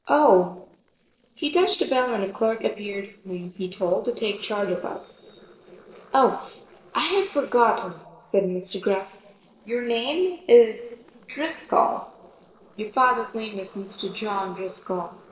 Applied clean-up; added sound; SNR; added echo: neural separator model SepFormer DNS4.